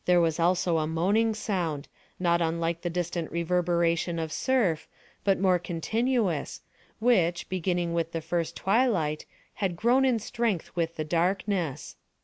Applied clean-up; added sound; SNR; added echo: none; none; none; none.